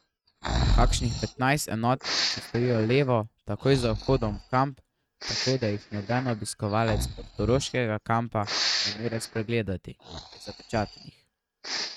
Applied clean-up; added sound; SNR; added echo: neural mask model RNNoise.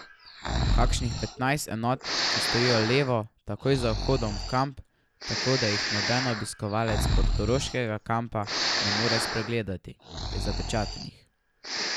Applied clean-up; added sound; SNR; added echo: none; Breathing; 1 dB; none.